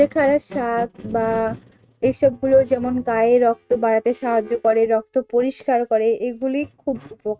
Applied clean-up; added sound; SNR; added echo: neural mask model RNNoise.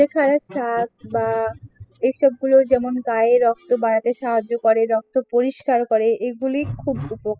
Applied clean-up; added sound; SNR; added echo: classical method spectral subtraction.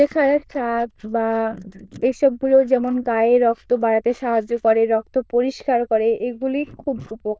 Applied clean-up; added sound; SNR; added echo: neural diffusion model UNIVERSE++.